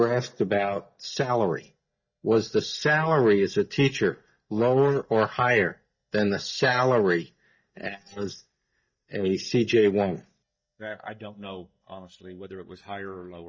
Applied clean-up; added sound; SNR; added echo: neural mask model DeepFilterNet 3.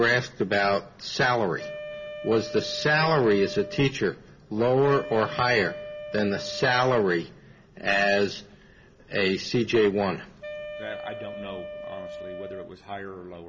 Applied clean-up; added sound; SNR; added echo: none; Wind instrument, woodwind instrument; 12 dB; none.